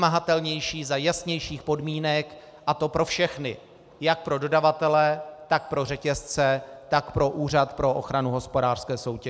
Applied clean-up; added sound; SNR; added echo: none; none; none; none.